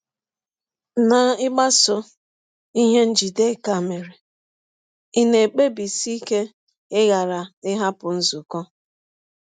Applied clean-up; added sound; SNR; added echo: none; none; none; none.